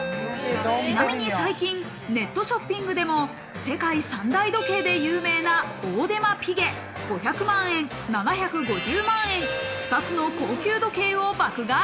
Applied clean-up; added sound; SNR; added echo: none; Ringtone; 14 dB; none.